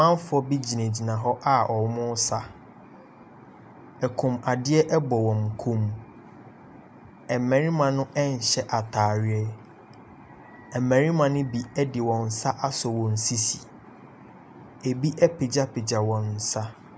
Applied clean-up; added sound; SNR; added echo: none; none; none; none.